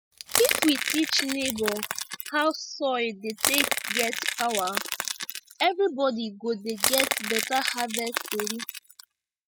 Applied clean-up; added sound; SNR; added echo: classical method spectral subtraction.